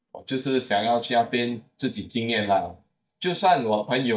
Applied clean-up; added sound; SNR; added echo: neural mask model DeepFilterNet 3.